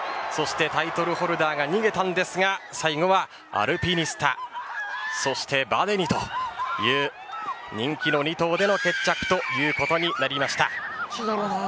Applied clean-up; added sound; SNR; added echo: none; none; none; none.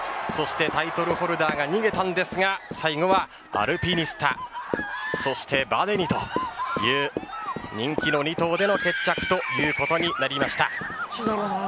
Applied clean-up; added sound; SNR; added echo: none; Run; 11 dB; none.